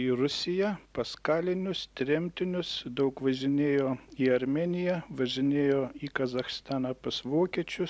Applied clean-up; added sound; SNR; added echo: none; none; none; none.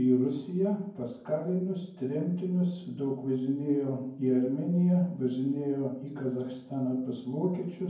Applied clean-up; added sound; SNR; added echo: none; none; none; reverberation time 0.9 s.